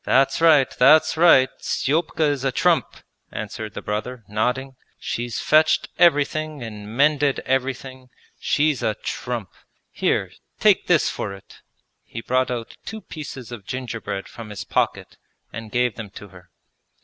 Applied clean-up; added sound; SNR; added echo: none; none; none; none.